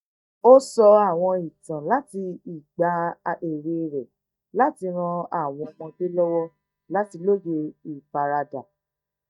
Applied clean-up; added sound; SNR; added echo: neural mask model DeepFilterNet 3.